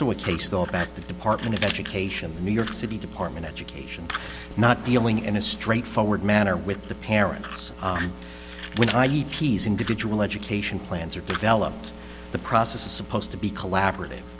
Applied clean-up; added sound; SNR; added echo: none; Fire; 14 dB; none.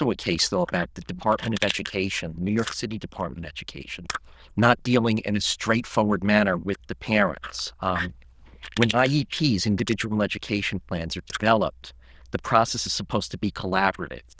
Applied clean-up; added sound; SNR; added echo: neural diffusion model UNIVERSE++.